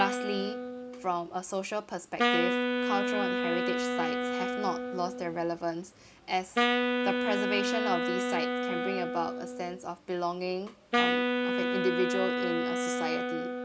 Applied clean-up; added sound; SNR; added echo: none; Wind instrument, woodwind instrument; -3 dB; none.